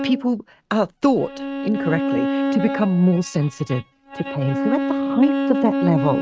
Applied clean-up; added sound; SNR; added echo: neural mask model RNNoise.